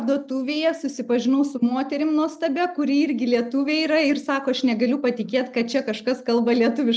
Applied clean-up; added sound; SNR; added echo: none; none; none; none.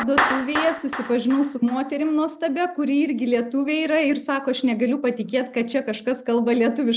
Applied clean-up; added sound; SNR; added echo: none; Clapping; 10 dB; none.